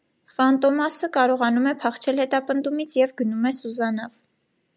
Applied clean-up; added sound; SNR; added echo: none; none; none; none.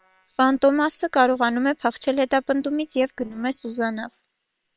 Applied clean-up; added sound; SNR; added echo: neural separator model SepFormer WHAM!.